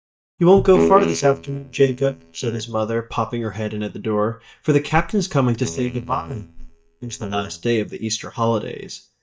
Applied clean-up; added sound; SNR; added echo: neural mask model DeepFilterNet 3.